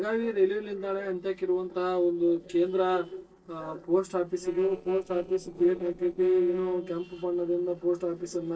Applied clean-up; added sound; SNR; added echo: neural separator model SepFormer DNS4.